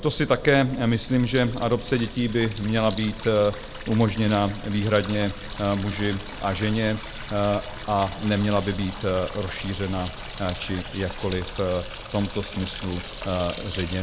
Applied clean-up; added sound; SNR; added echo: none; Water tap, faucet; 11 dB; none.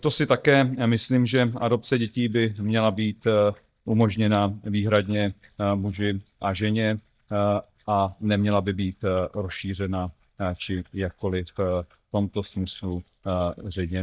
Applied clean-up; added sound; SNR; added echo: neural mask model DeepFilterNet 3.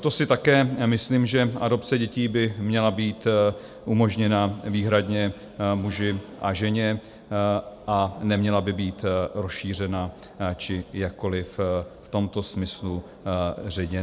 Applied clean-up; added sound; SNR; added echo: none; none; none; none.